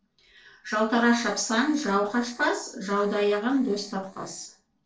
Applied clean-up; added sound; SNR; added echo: neural separator model SepFormer DNS4.